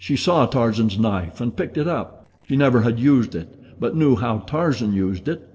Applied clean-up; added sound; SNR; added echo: neural separator model SepFormer DNS4.